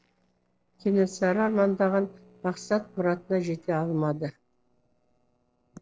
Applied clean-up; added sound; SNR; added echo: neural separator model SepFormer DNS4.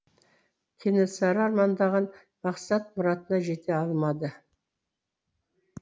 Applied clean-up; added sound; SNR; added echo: none; none; none; none.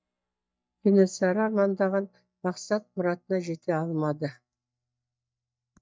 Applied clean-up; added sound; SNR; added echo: neural mask model DeepFilterNet 3.